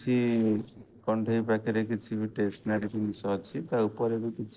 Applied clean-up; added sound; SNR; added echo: neural separator model SepFormer DNS4.